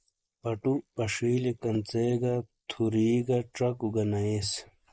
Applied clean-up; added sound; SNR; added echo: neural mask model Resemble Enhance denoiser.